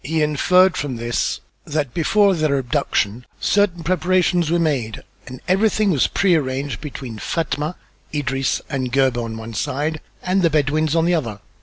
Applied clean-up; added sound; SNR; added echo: none; none; none; none.